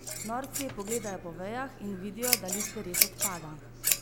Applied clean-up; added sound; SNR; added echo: none; Scissors; -4 dB; none.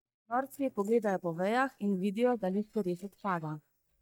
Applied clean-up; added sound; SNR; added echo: neural mask model DeepFilterNet 3.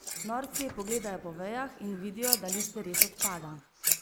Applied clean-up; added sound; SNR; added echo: neural mask model Resemble Enhance denoiser.